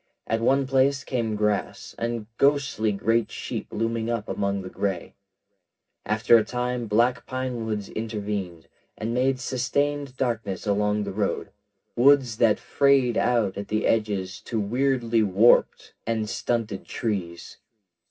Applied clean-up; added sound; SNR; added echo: none; none; none; reverberation time 0.4 s.